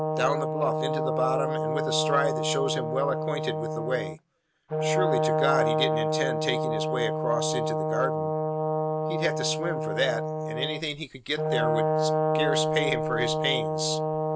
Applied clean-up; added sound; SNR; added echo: none; Brass instrument; -4 dB; none.